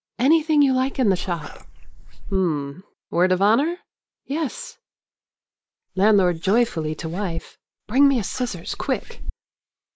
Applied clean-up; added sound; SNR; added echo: neural mask model Resemble Enhance denoiser.